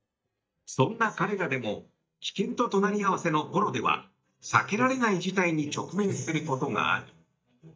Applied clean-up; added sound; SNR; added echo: neural mask model DeepFilterNet 3.